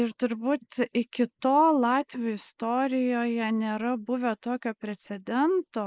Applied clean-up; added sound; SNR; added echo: neural mask model Resemble Enhance denoiser.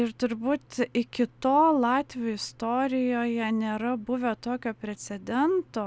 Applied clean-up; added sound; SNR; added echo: none; none; none; none.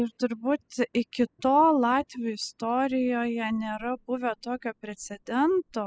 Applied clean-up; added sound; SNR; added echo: classical method spectral subtraction.